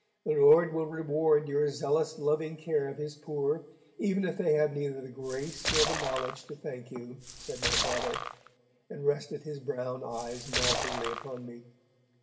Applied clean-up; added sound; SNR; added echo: none; Splash, splatter; 3 dB; reverberation time 2.0 s.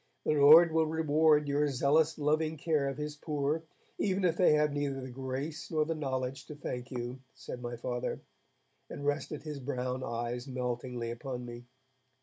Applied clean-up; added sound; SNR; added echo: none; none; none; none.